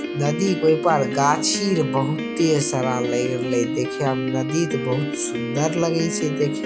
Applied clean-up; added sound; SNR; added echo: none; Piano; 4 dB; none.